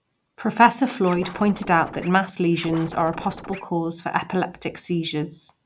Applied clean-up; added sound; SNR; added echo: none; Scratching (performance technique); 15 dB; none.